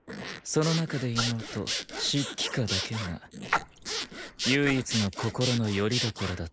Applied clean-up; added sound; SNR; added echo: neural mask model Resemble Enhance denoiser.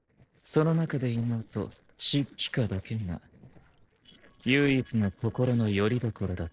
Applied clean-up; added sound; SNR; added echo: neural separator model SepFormer DNS4.